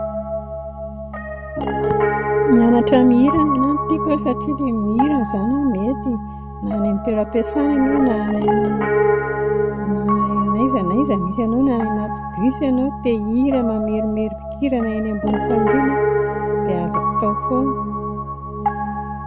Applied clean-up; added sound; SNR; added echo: none; Piano; 2 dB; none.